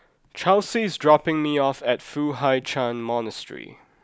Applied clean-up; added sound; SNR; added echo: none; none; none; none.